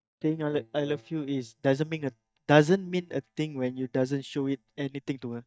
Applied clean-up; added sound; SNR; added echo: neural mask model DeepFilterNet 3.